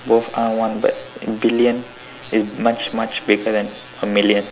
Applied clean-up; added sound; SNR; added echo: none; none; none; none.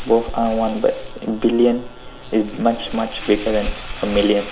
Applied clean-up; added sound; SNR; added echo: none; Crumpling, crinkling; 11 dB; reverberation time 0.3 s.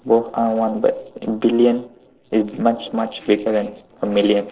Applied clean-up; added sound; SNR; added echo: neural separator model SepFormer DNS4.